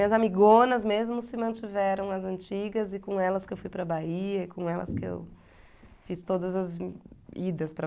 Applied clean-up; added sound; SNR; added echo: none; none; none; none.